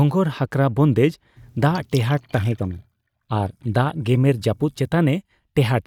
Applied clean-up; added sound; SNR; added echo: neural mask model DeepFilterNet 3.